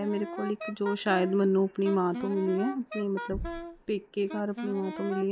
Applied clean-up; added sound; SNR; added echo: none; Wind instrument, woodwind instrument; 11 dB; none.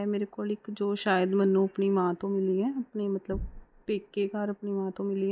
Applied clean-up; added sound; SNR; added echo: none; none; none; none.